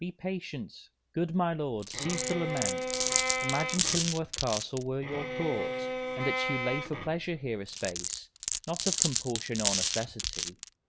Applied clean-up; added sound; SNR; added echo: none; Bowed string instrument + Glass; -1 dB; none.